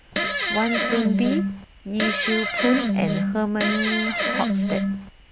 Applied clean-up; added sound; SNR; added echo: none; Fart; -2 dB; none.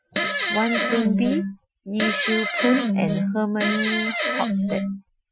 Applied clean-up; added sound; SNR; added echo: classical method Wiener filter.